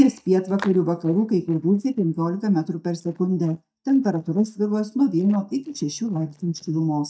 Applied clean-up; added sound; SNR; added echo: neural mask model DeepFilterNet 3.